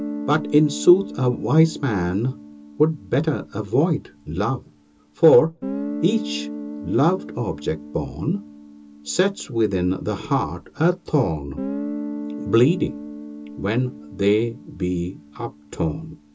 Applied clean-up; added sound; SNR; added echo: none; Guitar; 12 dB; reverberation time 0.2 s.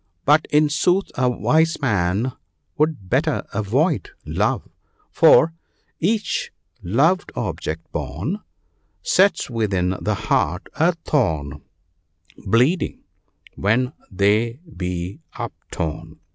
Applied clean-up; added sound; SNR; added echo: none; none; none; none.